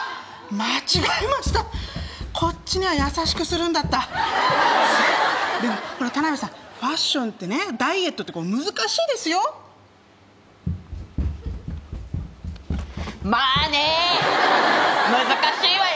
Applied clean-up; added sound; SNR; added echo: none; Run; 8 dB; none.